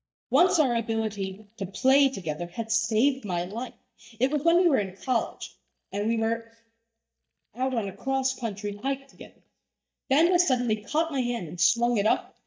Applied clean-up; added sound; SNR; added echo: neural mask model DeepFilterNet 3.